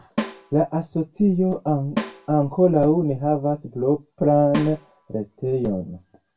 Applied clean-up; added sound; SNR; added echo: none; Snare drum; 12 dB; reverberation time 0.2 s.